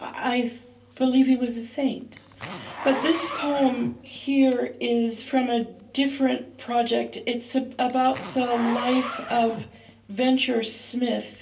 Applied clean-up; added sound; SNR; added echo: none; Zipper (clothing); 14 dB; reverberation time 0.3 s.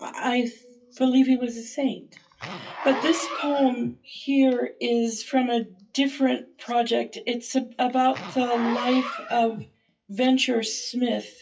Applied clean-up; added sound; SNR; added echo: classical method WPE with log-MMSE.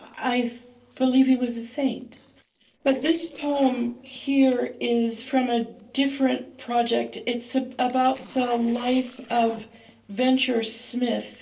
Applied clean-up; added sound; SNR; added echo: neural separator model SepFormer DNS4.